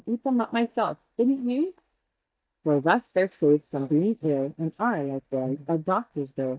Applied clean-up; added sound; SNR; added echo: neural mask model DeepFilterNet 3.